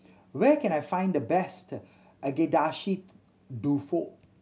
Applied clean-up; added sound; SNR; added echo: none; none; none; none.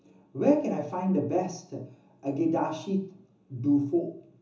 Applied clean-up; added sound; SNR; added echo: none; none; none; reverberation time 0.7 s.